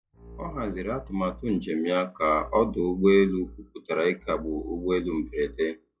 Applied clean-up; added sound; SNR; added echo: classical method log-MMSE.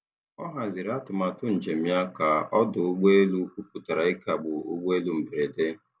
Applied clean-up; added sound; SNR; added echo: none; none; none; none.